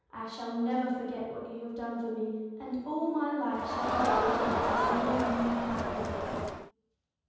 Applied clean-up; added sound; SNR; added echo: none; Crowd; -4 dB; reverberation time 1.2 s.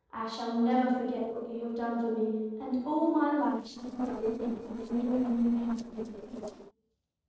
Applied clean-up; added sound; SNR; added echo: neural separator model SepFormer DNS4.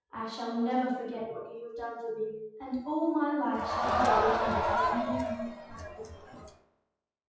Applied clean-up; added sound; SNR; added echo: classical method WPE with log-MMSE.